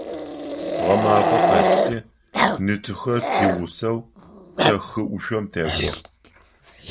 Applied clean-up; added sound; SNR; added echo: none; Growling; -2 dB; none.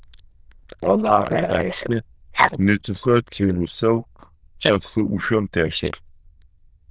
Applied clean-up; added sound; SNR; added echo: neural diffusion model UNIVERSE++.